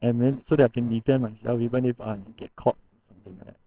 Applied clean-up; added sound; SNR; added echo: neural separator model SepFormer WHAMR!.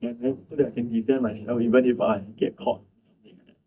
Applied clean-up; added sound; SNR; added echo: neural mask model DeepFilterNet 3.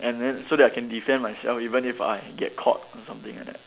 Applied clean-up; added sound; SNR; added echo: none; none; none; none.